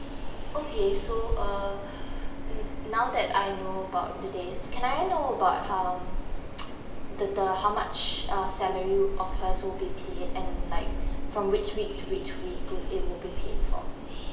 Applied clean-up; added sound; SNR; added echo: none; Train; -1 dB; reverberation time 0.8 s.